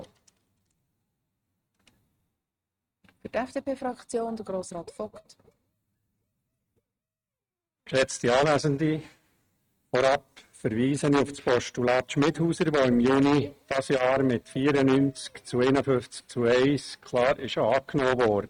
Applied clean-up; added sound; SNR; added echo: neural mask model RNNoise.